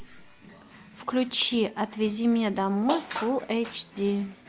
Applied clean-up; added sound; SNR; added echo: none; none; none; none.